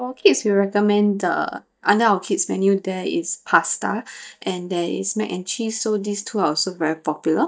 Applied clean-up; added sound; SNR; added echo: neural mask model DeepFilterNet 3.